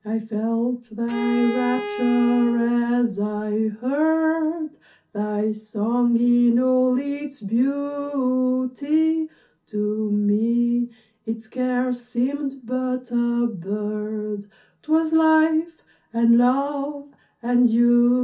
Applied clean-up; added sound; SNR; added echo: none; Bowed string instrument; 10 dB; reverberation time 0.3 s.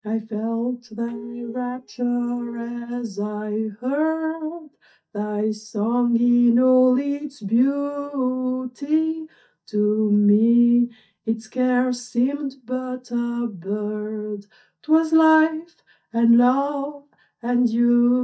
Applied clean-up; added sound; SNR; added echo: neural mask model DeepFilterNet 3.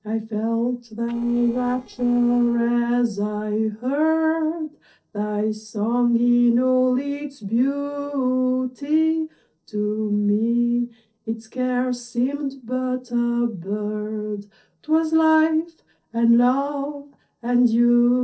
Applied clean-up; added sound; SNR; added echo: neural separator model SepFormer DNS4.